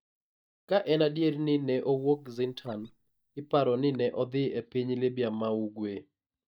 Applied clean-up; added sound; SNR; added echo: neural mask model DeepFilterNet 3.